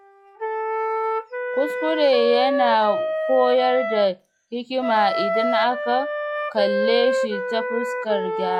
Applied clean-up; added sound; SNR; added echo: classical method log-MMSE.